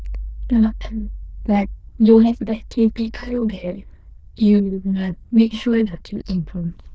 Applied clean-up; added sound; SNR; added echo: neural diffusion model UNIVERSE++.